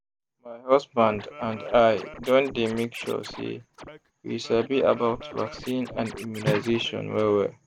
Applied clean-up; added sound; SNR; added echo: none; Scratching (performance technique); 17 dB; none.